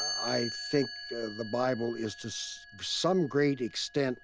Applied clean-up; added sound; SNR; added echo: none; Chime; 10 dB; none.